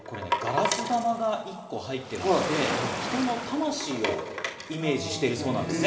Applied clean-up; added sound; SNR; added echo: none; Waves, surf; 6 dB; reverberation time 2.1 s.